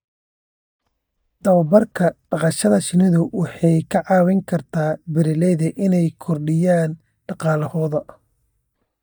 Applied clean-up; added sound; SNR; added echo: neural mask model DeepFilterNet 3.